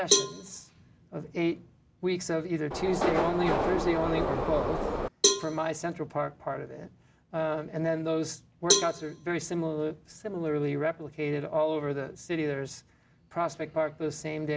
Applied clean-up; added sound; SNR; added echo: none; Cowbell + Subway, metro, underground; 0 dB; none.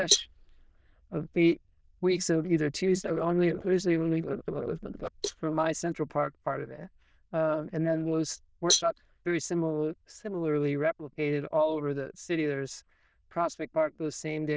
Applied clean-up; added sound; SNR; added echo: neural diffusion model UNIVERSE++.